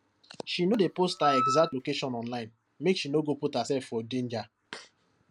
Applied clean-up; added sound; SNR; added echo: none; Wind instrument, woodwind instrument; 3 dB; none.